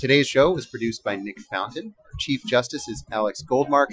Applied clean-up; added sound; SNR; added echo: classical method Wiener filter.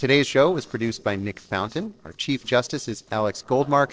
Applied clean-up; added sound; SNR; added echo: neural separator model SepFormer DNS4.